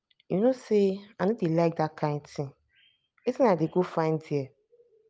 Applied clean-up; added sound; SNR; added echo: none; none; none; none.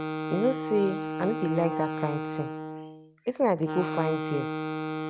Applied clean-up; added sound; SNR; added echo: none; Wind instrument, woodwind instrument; 3 dB; none.